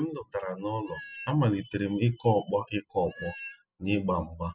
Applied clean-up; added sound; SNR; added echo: classical method spectral subtraction.